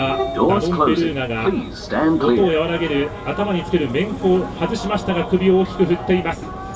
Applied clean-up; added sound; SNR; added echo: none; Sliding door / Train; 4 dB; reverberation time 0.1 s.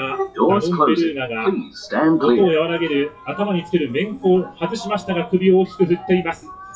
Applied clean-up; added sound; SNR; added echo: classical method WPE with log-MMSE.